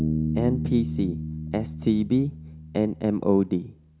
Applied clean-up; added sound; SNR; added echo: none; Bass guitar; 5 dB; none.